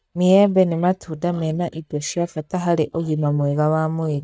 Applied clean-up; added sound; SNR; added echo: neural mask model DeepFilterNet 3.